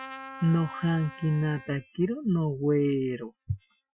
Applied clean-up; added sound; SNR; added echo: classical method Wiener filter.